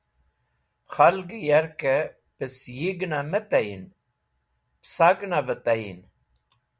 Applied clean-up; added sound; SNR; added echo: none; none; none; none.